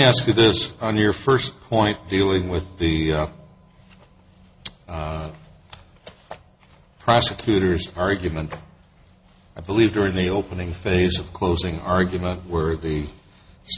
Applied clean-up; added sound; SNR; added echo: none; none; none; none.